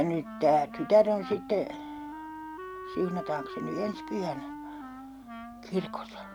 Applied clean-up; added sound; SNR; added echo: none; Wind instrument, woodwind instrument; 11 dB; none.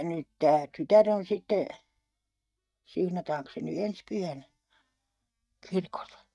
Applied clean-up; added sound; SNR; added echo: neural mask model DeepFilterNet 3.